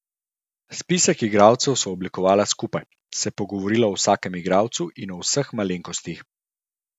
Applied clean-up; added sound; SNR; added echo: none; none; none; none.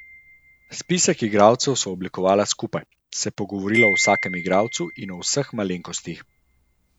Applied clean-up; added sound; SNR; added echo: none; Wind chime; 8 dB; none.